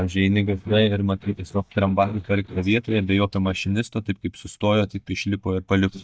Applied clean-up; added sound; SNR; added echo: neural mask model DeepFilterNet 3.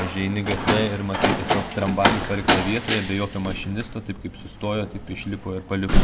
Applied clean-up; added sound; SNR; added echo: none; Slam; -2 dB; none.